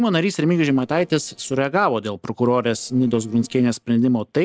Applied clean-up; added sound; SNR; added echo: neural separator model SepFormer DNS4.